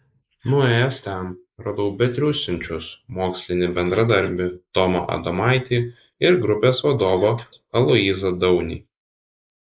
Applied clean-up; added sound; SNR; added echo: neural mask model Resemble Enhance denoiser.